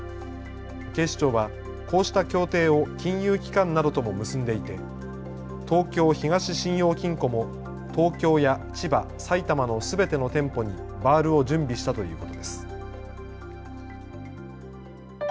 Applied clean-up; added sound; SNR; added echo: none; none; none; none.